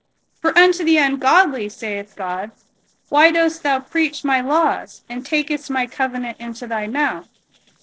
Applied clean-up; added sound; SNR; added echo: neural separator model SepFormer DNS4.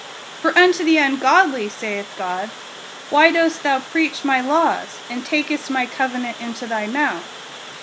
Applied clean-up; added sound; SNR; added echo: none; Water; 16 dB; none.